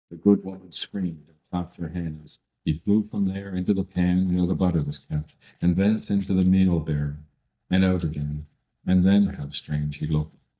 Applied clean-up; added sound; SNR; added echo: neural mask model DeepFilterNet 3.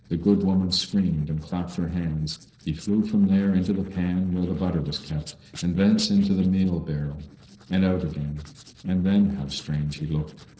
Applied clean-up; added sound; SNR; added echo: neural separator model SepFormer DNS4.